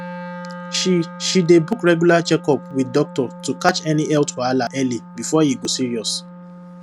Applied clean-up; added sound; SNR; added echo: none; Wind instrument, woodwind instrument; 16 dB; none.